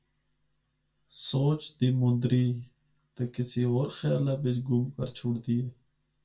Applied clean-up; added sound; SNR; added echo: none; none; none; reverberation time 0.2 s.